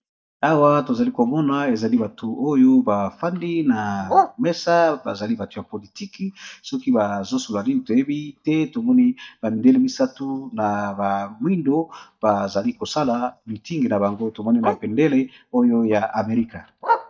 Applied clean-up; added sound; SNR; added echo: neural mask model DeepFilterNet 3.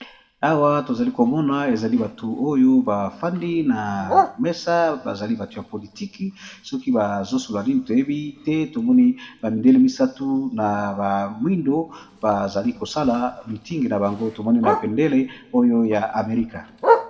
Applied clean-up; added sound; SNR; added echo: none; Bark; 9 dB; reverberation time 1.4 s.